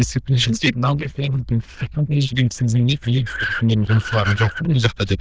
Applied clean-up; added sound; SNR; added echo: neural diffusion model UNIVERSE++.